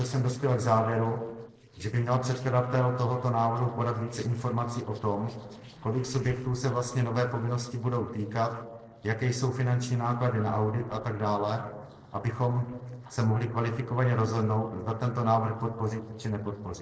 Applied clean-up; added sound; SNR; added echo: neural separator model SepFormer DNS4.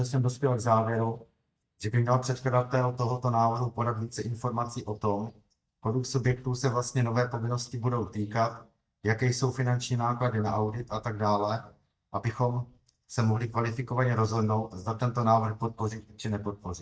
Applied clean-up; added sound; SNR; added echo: neural mask model DeepFilterNet 3.